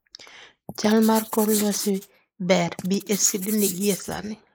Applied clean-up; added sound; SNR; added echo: neural mask model Resemble Enhance denoiser.